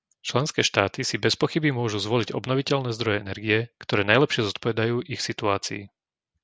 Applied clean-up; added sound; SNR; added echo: none; none; none; none.